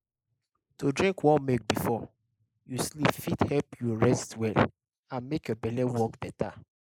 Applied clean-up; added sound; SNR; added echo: neural mask model Resemble Enhance denoiser.